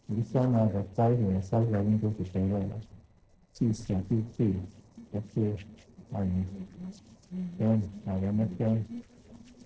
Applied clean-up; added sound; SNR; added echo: neural separator model SepFormer DNS4.